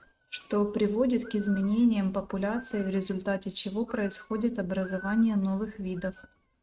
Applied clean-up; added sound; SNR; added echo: neural mask model RNNoise.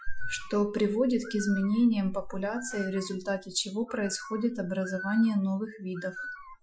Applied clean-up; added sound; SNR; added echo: classical method Wiener filter.